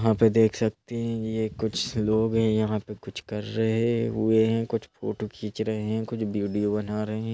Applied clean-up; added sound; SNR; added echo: none; none; none; none.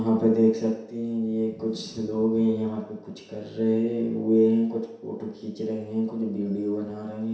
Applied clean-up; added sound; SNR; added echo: none; none; none; reverberation time 0.7 s.